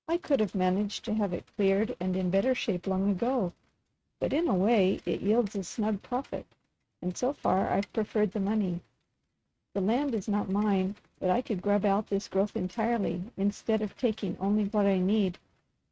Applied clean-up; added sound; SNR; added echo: neural mask model RNNoise.